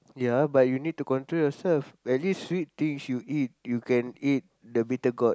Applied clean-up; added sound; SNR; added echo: none; none; none; none.